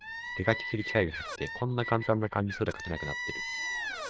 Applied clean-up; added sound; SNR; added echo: neural diffusion model UNIVERSE++.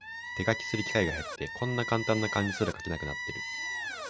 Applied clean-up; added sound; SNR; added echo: none; Squeak; 5 dB; none.